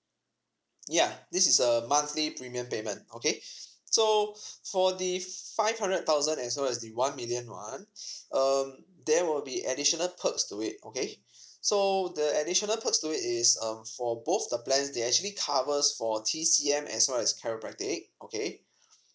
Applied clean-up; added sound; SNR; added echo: none; none; none; none.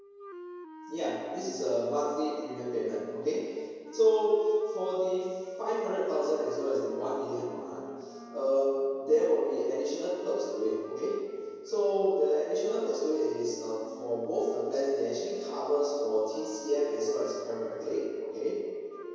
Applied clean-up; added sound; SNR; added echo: none; Wind instrument, woodwind instrument; 17 dB; reverberation time 2.2 s.